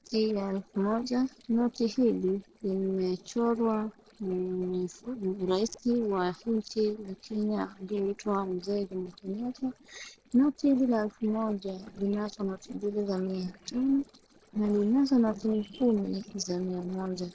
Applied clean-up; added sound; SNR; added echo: neural separator model SepFormer DNS4.